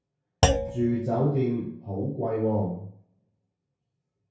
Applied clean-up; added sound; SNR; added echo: none; Thump, thud; 1 dB; reverberation time 0.6 s.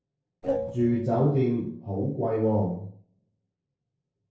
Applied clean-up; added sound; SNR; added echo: neural separator model SepFormer DNS4.